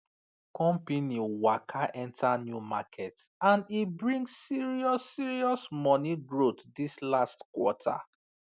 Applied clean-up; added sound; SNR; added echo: none; none; none; none.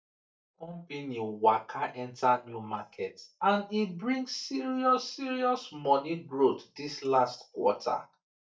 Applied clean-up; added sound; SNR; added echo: neural mask model DeepFilterNet 3.